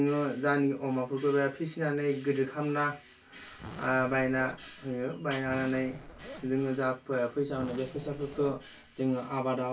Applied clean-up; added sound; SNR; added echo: none; Zipper (clothing); 16 dB; reverberation time 0.2 s.